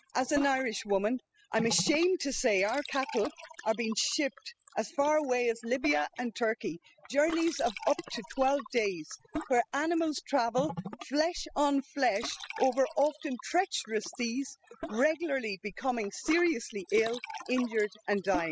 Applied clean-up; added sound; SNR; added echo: classical method spectral subtraction.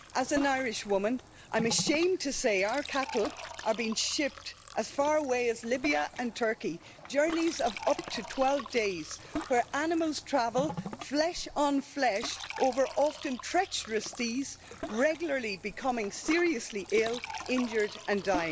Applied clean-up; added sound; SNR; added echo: none; Fill (with liquid) / Trickle, dribble + Ocean; 12 dB; none.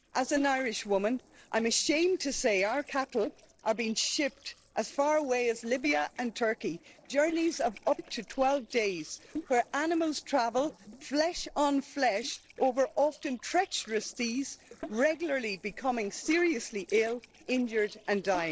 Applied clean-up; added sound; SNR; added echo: neural separator model SepFormer DNS4.